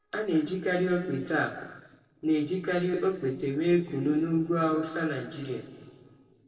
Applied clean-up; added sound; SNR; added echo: neural separator model SepFormer DNS4.